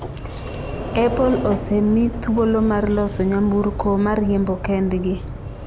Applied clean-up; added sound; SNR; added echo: none; Sliding door; 8 dB; none.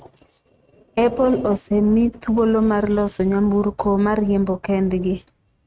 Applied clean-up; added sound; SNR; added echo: neural mask model RNNoise.